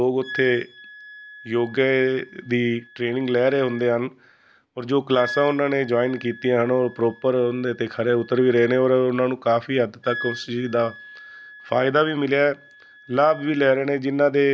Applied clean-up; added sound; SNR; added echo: none; Wind instrument, woodwind instrument; 18 dB; none.